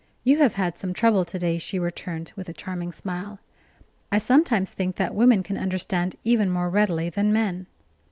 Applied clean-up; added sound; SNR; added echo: none; none; none; none.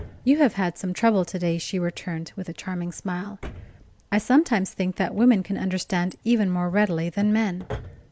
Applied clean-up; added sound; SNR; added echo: none; Drawer open or close; 20 dB; none.